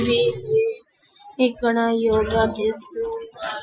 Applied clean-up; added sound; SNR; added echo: classical method Wiener filter.